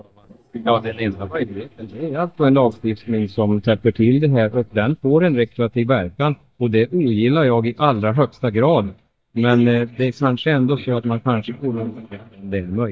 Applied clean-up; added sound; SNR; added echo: neural mask model DeepFilterNet 3.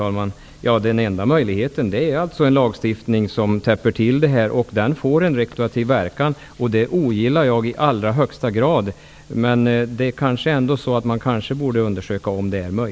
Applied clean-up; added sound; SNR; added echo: none; none; none; none.